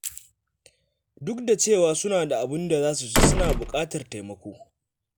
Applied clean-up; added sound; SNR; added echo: none; Slam; -1 dB; none.